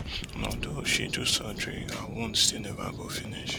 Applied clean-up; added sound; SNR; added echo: none; Boom; 6 dB; none.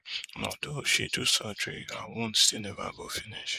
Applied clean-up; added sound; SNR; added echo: neural mask model Resemble Enhance denoiser.